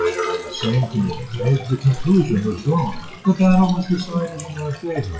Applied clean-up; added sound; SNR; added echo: classical method WPE with log-MMSE.